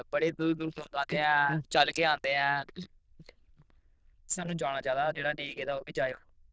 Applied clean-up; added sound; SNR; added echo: neural diffusion model UNIVERSE++.